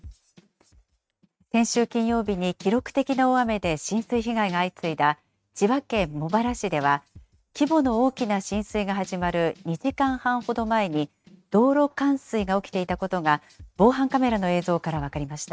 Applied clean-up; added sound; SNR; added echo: neural mask model RNNoise.